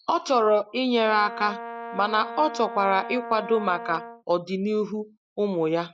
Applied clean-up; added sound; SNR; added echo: none; Brass instrument; 12 dB; none.